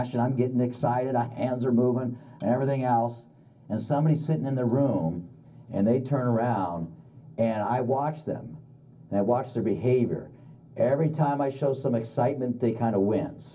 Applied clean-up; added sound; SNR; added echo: none; none; none; reverberation time 0.4 s.